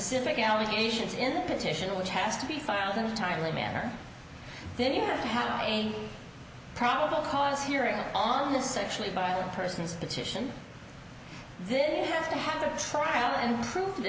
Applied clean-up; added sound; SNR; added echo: none; none; none; none.